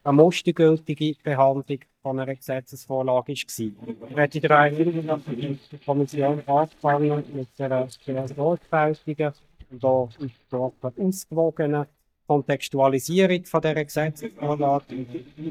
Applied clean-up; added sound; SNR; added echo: neural mask model DeepFilterNet 3.